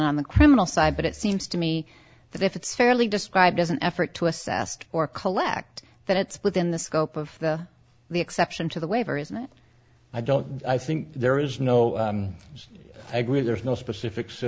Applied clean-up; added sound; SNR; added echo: none; none; none; none.